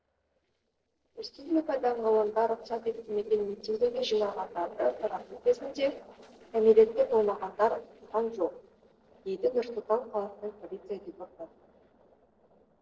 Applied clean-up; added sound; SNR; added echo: neural separator model SepFormer DNS4.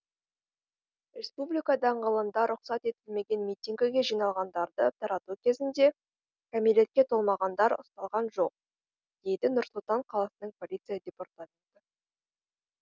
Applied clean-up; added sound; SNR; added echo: none; none; none; none.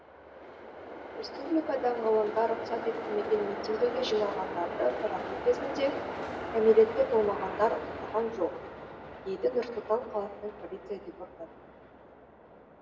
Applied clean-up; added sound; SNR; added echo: none; Train; 8 dB; reverberation time 0.9 s.